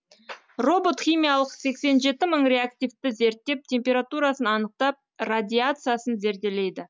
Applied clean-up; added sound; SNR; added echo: none; none; none; none.